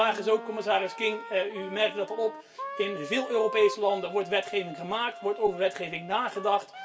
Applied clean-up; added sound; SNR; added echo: none; Wind instrument, woodwind instrument; 12 dB; reverberation time 0.2 s.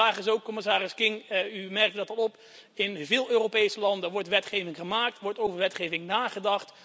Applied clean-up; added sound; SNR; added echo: none; none; none; none.